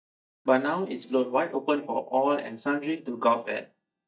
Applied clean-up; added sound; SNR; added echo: neural mask model DeepFilterNet 3.